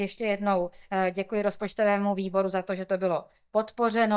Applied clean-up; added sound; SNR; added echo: neural mask model DeepFilterNet 3.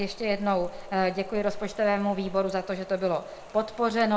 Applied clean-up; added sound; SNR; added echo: none; Rain; 14 dB; reverberation time 0.5 s.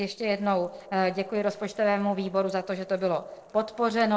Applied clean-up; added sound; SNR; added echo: neural separator model SepFormer DNS4.